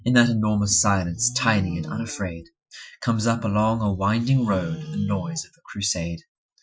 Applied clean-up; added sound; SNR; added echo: classical method Wiener filter.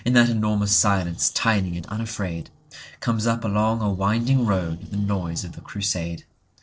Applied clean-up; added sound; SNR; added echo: neural separator model SepFormer DNS4.